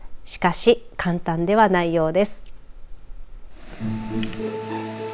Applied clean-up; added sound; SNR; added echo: none; none; none; none.